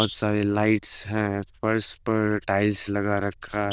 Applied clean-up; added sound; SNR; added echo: neural diffusion model UNIVERSE++.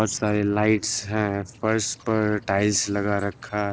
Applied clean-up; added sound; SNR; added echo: neural separator model SepFormer DNS4.